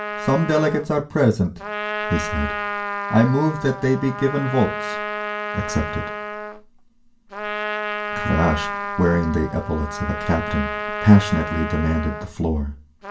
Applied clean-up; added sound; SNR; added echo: none; Trumpet; 7 dB; reverberation time 0.2 s.